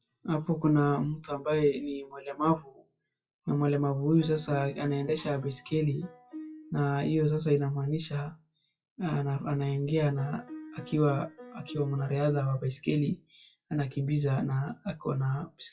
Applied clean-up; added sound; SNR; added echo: classical method WPE with log-MMSE.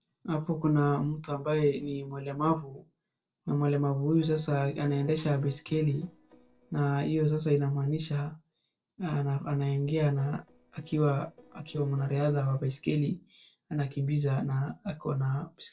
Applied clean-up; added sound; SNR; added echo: neural separator model SepFormer DNS4.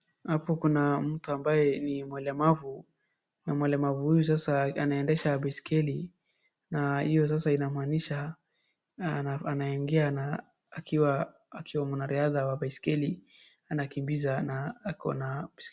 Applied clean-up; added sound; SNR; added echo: none; none; none; none.